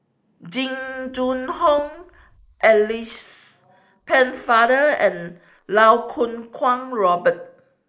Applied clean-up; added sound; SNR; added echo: neural mask model Resemble Enhance denoiser.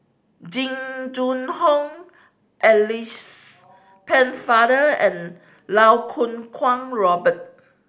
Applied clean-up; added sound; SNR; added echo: none; none; none; none.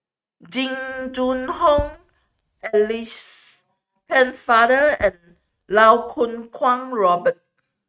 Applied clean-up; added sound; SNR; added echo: neural mask model RNNoise.